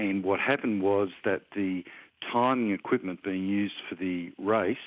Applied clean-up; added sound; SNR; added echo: none; none; none; none.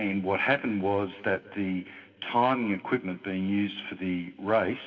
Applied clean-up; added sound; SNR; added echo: none; none; none; reverberation time 2.8 s.